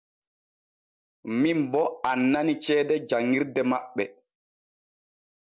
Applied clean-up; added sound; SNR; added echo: none; none; none; none.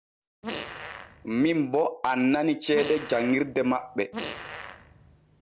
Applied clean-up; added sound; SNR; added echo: none; Fart; 12 dB; none.